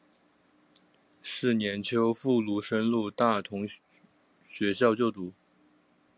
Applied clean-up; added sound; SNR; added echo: none; none; none; none.